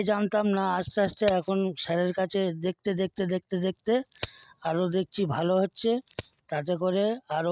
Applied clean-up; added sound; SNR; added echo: neural mask model RNNoise.